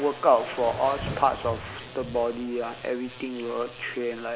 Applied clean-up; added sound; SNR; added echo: none; Crushing; 13 dB; none.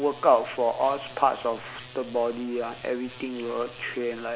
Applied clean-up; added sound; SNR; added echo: none; none; none; none.